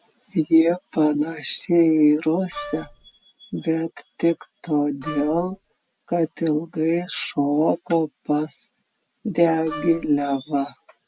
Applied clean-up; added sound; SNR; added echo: none; Wind instrument, woodwind instrument; 14 dB; none.